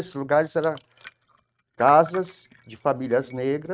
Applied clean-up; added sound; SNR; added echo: neural mask model RNNoise.